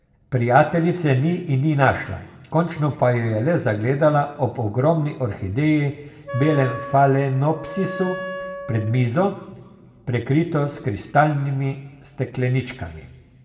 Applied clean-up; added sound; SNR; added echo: none; Wind instrument, woodwind instrument; 11 dB; reverberation time 1.2 s.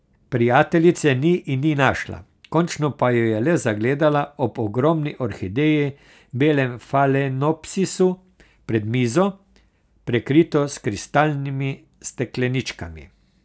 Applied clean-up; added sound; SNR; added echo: none; none; none; none.